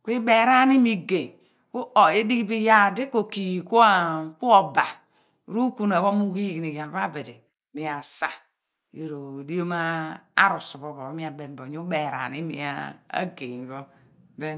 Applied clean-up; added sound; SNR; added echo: neural mask model Resemble Enhance denoiser.